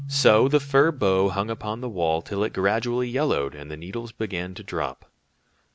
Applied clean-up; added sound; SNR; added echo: none; Keyboard (musical); 18 dB; none.